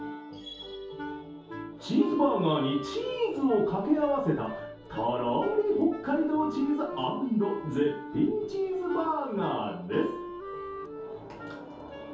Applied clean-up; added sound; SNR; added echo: none; Wind instrument, woodwind instrument; 13 dB; reverberation time 0.6 s.